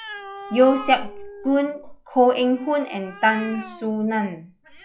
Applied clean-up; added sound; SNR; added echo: classical method log-MMSE.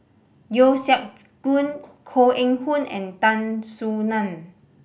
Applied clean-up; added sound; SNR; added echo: none; none; none; none.